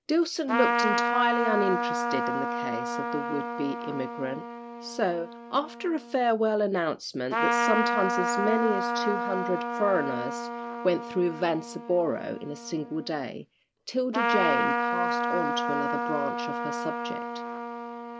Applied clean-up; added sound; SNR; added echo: none; Trumpet; 0 dB; none.